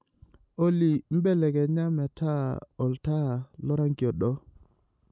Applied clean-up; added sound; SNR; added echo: none; none; none; none.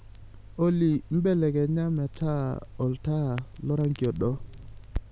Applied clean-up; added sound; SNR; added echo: none; Crackle; 14 dB; none.